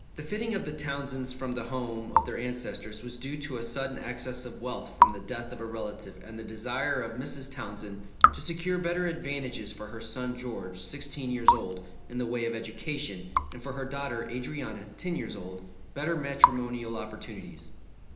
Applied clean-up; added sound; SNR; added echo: none; Raindrop / Drip; -2 dB; reverberation time 1.0 s.